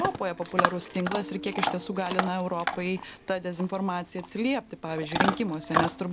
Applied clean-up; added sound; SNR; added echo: none; Chewing, mastication / Dog; 2 dB; none.